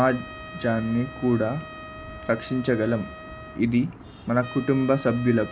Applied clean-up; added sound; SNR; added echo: none; Trumpet; 17 dB; none.